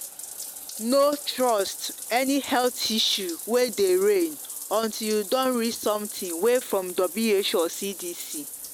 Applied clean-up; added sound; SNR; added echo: none; Bathtub (filling or washing); 12 dB; none.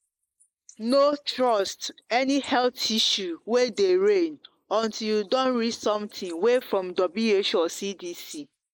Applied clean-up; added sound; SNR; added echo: neural mask model Resemble Enhance denoiser.